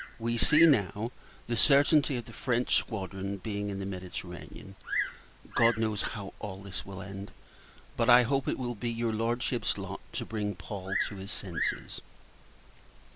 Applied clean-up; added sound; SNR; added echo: none; Bird vocalization, bird call, bird song; 10 dB; none.